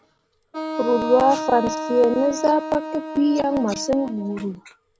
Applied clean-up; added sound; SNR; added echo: none; Wind instrument, woodwind instrument; 9 dB; none.